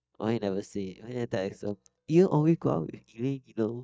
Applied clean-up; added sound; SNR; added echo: neural mask model DeepFilterNet 3.